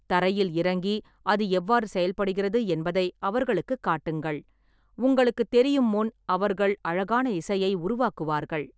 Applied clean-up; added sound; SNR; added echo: none; none; none; none.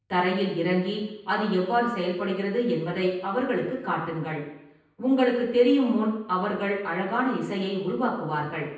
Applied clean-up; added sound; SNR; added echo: none; none; none; reverberation time 0.9 s.